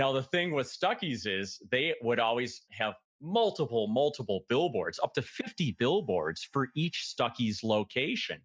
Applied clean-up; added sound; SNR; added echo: neural mask model DeepFilterNet 3.